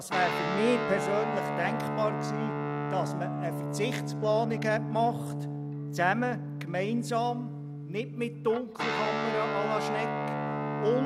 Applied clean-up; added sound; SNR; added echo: none; Guitar; 1 dB; none.